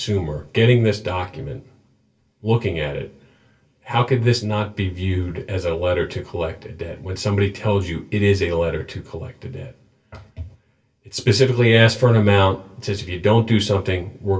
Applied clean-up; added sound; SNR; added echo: none; none; none; reverberation time 0.2 s.